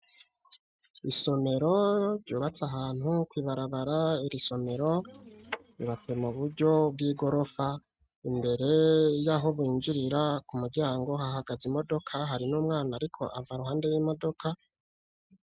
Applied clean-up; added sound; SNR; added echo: neural mask model RNNoise.